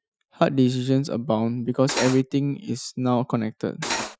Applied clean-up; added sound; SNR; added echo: classical method Wiener filter.